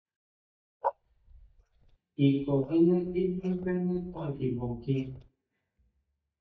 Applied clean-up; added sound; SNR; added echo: neural mask model DeepFilterNet 3.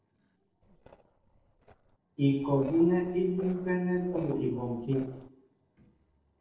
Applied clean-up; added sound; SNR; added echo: neural separator model SepFormer DNS4.